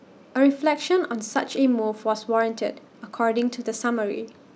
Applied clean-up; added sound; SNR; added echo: none; none; none; none.